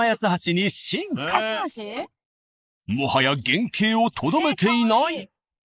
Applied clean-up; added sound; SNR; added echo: neural mask model Resemble Enhance denoiser.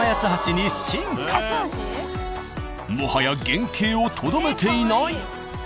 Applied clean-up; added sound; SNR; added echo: none; none; none; none.